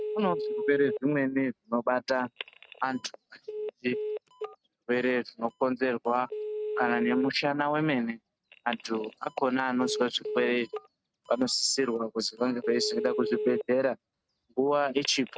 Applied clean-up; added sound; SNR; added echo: neural mask model RNNoise.